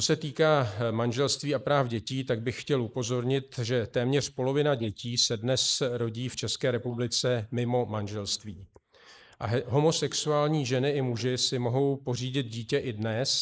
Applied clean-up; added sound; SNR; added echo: neural mask model Resemble Enhance denoiser.